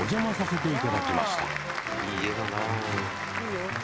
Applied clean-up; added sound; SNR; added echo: none; Applause; 4 dB; none.